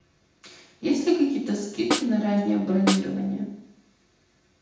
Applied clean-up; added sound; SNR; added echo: none; Snare drum; 4 dB; reverberation time 0.8 s.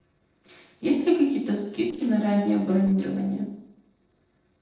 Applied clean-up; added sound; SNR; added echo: neural separator model SepFormer DNS4.